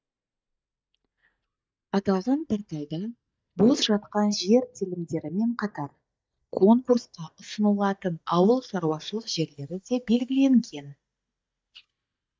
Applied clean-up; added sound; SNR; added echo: neural mask model DeepFilterNet 3.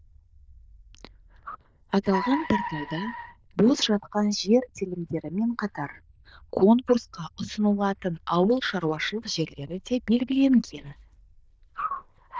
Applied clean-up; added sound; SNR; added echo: neural diffusion model UNIVERSE++.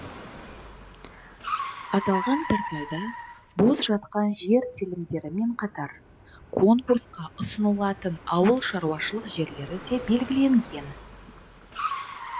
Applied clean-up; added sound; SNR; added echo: none; Car; 11 dB; none.